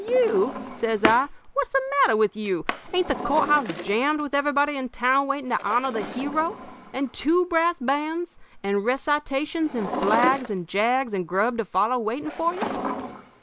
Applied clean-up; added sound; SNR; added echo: none; Drawer open or close; 10 dB; none.